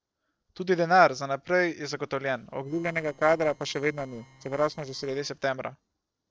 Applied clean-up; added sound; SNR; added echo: neural separator model SepFormer DNS4.